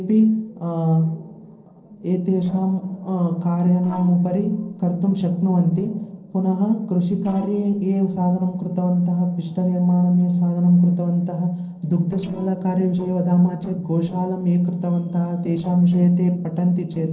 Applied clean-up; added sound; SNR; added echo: neural separator model SepFormer DNS4.